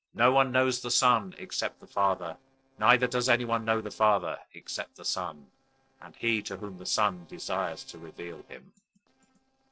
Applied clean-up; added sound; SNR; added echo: neural separator model SepFormer DNS4.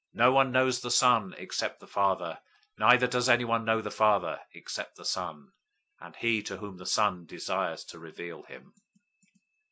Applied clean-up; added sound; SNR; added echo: none; none; none; none.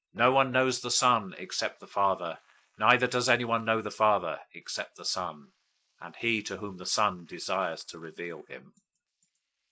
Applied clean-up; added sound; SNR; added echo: neural mask model Resemble Enhance denoiser.